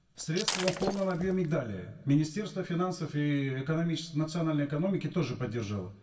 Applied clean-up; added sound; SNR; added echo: none; Shatter; 6 dB; reverberation time 0.1 s.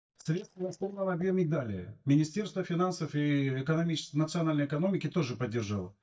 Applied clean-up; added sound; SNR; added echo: neural mask model DeepFilterNet 3.